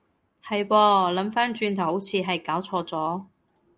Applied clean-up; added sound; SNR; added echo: none; none; none; none.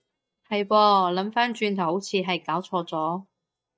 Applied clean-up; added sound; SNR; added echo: neural mask model DeepFilterNet 3.